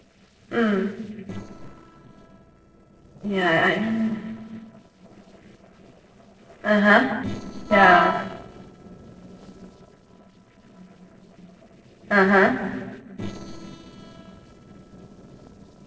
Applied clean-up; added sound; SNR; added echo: neural separator model SepFormer DNS4.